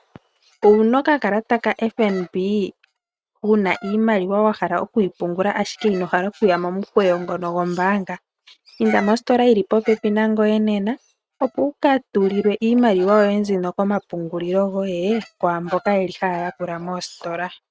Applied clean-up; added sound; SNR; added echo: neural mask model RNNoise.